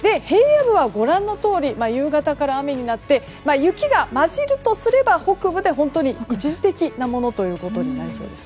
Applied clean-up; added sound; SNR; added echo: none; none; none; none.